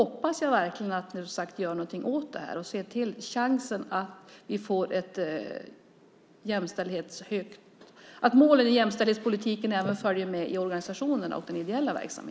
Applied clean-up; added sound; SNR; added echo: none; none; none; none.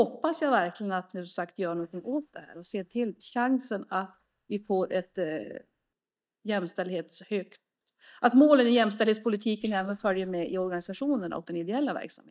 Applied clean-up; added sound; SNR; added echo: neural mask model DeepFilterNet 3.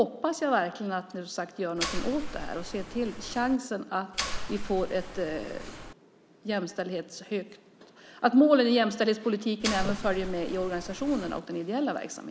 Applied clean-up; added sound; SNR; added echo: none; Mechanisms; 6 dB; none.